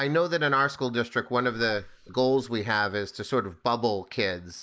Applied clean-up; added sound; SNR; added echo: neural mask model Resemble Enhance denoiser.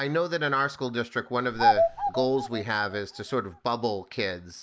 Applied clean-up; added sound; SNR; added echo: none; Bird vocalization, bird call, bird song; 0 dB; none.